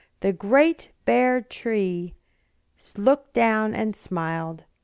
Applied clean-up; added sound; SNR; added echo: none; none; none; none.